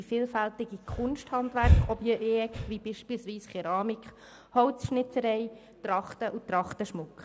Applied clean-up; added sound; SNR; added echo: none; Breathing; -2 dB; none.